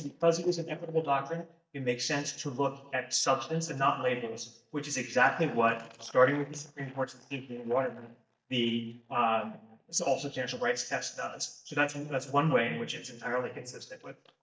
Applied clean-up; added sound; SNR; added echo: neural mask model DeepFilterNet 3.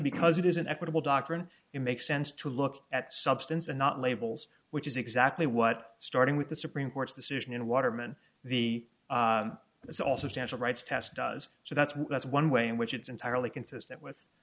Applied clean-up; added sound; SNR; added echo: none; none; none; none.